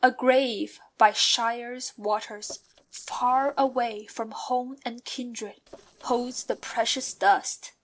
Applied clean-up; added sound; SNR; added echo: neural separator model SepFormer DNS4.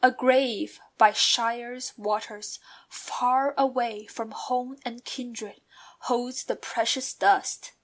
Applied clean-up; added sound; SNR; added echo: none; none; none; none.